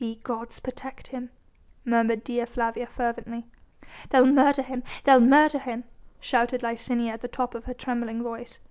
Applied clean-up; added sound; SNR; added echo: none; none; none; none.